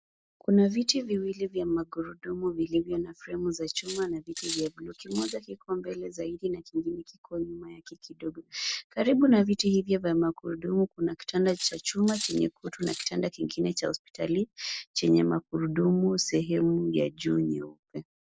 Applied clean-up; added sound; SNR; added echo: none; Cutlery, silverware; 12 dB; none.